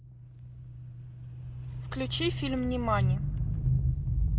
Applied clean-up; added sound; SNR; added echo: none; none; none; none.